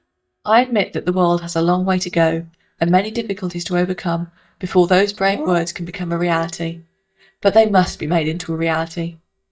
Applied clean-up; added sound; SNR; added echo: neural mask model DeepFilterNet 3.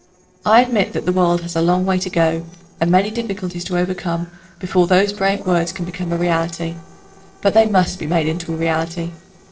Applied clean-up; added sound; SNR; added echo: neural separator model SepFormer DNS4.